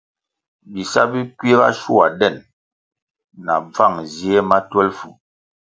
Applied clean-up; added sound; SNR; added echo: none; none; none; none.